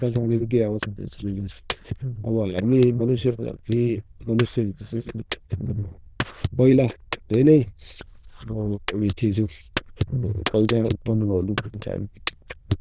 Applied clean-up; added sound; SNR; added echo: neural diffusion model UNIVERSE++.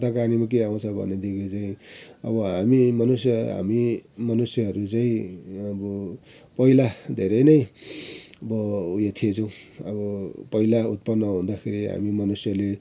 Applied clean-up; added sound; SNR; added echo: none; none; none; none.